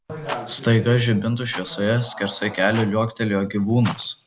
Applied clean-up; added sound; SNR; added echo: none; Rattle; 18 dB; none.